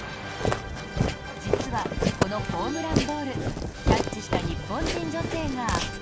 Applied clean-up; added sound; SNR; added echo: none; Walk, footsteps; -3 dB; none.